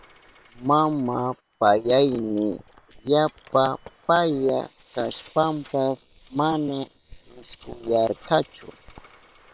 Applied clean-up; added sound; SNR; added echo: neural separator model SepFormer WHAM!.